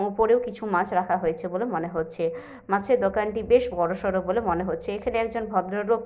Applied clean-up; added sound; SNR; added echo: none; none; none; none.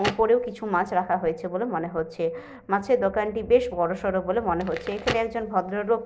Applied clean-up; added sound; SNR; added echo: none; Crackle; 15 dB; none.